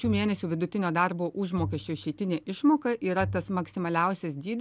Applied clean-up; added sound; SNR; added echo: none; Bowed string instrument; 12 dB; none.